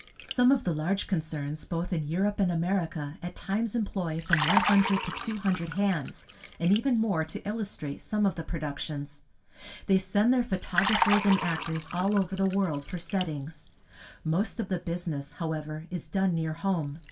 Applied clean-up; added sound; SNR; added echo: none; Liquid; 8 dB; reverberation time 0.2 s.